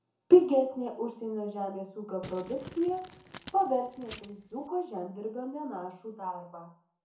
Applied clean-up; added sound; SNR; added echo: none; Crumpling, crinkling; 17 dB; reverberation time 0.6 s.